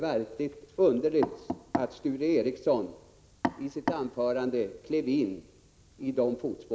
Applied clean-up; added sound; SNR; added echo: none; none; none; none.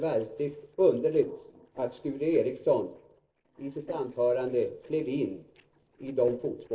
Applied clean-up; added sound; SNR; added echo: neural separator model SepFormer DNS4.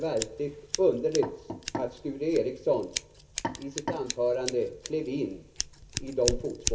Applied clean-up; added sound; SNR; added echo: none; Scissors; 8 dB; reverberation time 0.2 s.